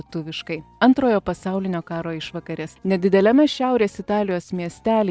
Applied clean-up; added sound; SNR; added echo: none; none; none; none.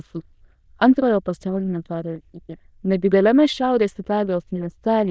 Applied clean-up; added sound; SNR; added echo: neural diffusion model UNIVERSE++.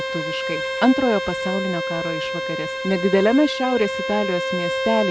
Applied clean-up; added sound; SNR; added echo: none; Bowed string instrument; 3 dB; none.